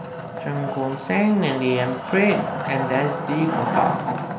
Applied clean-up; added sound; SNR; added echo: none; Wood; 4 dB; none.